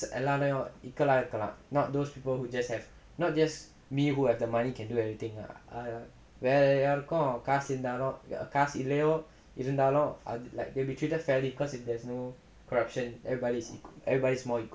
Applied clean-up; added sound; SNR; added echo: none; none; none; none.